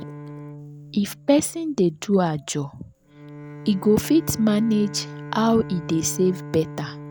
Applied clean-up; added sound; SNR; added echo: none; Bowed string instrument; 14 dB; none.